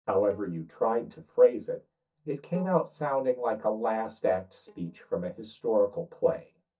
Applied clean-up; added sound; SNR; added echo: neural mask model DeepFilterNet 3.